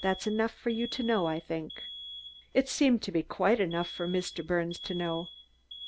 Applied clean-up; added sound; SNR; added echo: none; Alarm; 15 dB; none.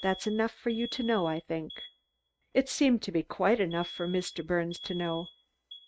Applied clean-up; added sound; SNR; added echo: neural mask model RNNoise.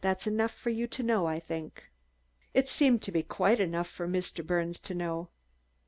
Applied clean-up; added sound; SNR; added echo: none; none; none; none.